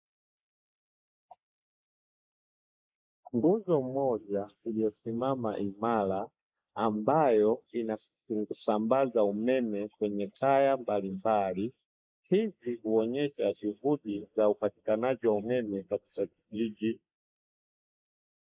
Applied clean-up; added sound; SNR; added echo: neural mask model Resemble Enhance denoiser.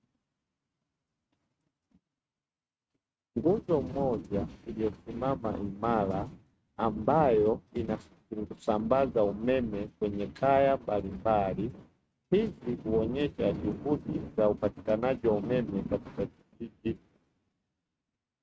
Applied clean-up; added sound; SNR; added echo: neural mask model RNNoise.